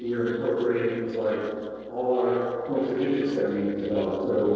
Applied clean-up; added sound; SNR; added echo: neural separator model SepFormer DNS4.